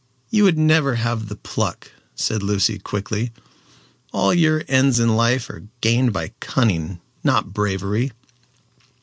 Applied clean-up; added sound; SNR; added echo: none; none; none; none.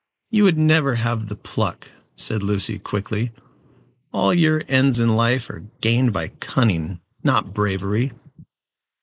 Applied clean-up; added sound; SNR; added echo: neural mask model Resemble Enhance denoiser.